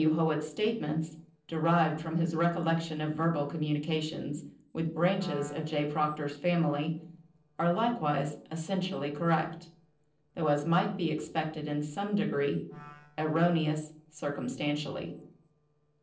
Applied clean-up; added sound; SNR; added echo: neural separator model SepFormer DNS4.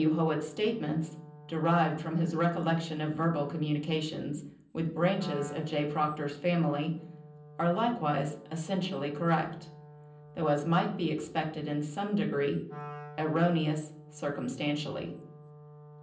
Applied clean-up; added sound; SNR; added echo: none; Wind instrument, woodwind instrument; 18 dB; reverberation time 0.6 s.